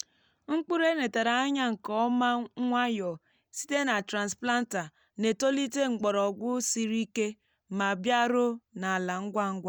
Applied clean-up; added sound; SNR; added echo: none; none; none; none.